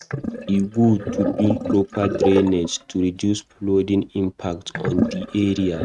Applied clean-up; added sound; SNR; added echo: neural mask model RNNoise.